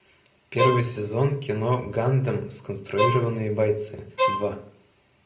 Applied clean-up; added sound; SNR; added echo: none; Bowed string instrument; 2 dB; reverberation time 0.5 s.